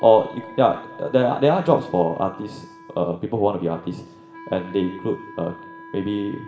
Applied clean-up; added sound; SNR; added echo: none; Wind instrument, woodwind instrument; 19 dB; reverberation time 0.9 s.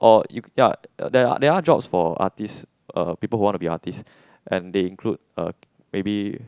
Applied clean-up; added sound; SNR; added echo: none; none; none; none.